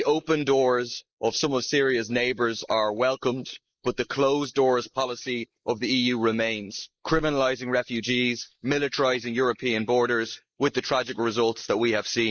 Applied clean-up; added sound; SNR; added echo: neural mask model Resemble Enhance denoiser.